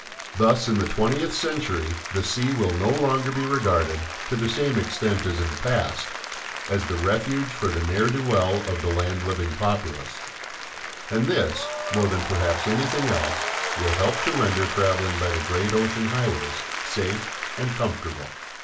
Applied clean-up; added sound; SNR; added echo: none; Applause; 7 dB; reverberation time 0.2 s.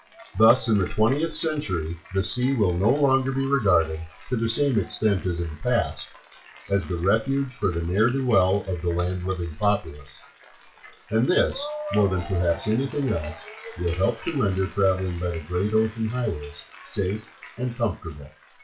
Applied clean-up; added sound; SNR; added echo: classical method WPE with log-MMSE.